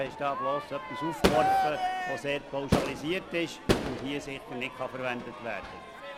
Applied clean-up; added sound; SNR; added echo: none; Crowd / Fireworks; -2 dB; none.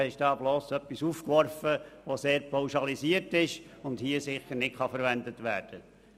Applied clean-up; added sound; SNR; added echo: none; none; none; none.